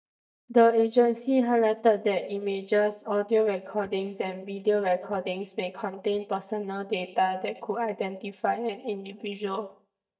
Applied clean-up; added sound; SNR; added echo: neural mask model DeepFilterNet 3.